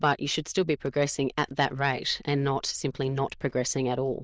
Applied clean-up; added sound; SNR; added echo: neural diffusion model UNIVERSE++.